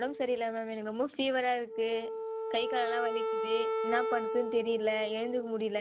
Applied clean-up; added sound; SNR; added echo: none; Wind instrument, woodwind instrument; 3 dB; none.